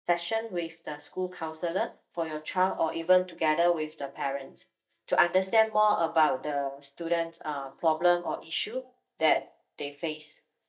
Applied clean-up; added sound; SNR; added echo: neural mask model DeepFilterNet 3.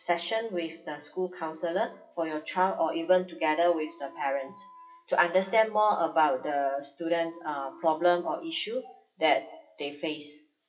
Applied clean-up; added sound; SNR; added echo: classical method WPE with log-MMSE.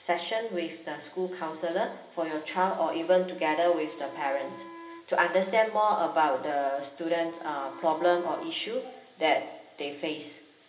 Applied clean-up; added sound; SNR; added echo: none; Wind instrument, woodwind instrument; 19 dB; reverberation time 0.8 s.